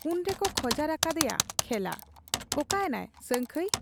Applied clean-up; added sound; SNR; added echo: none; Typing; 3 dB; none.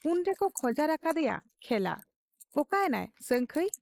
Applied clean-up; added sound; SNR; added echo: neural mask model Resemble Enhance denoiser.